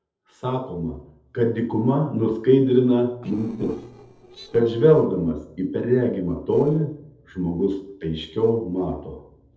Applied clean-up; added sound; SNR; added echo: neural separator model SepFormer DNS4.